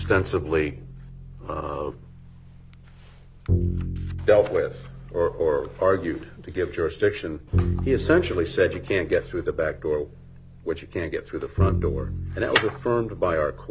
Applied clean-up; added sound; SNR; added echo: none; Bowed string instrument; 6 dB; none.